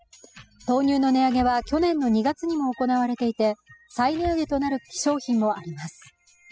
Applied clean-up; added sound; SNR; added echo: classical method spectral subtraction.